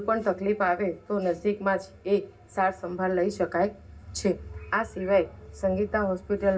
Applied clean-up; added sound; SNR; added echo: none; none; none; reverberation time 0.4 s.